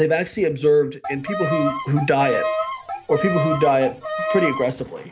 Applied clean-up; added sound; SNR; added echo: none; Bowed string instrument; 4 dB; none.